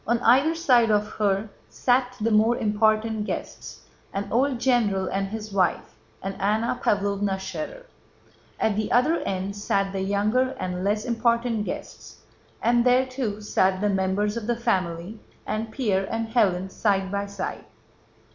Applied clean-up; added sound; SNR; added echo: none; none; none; none.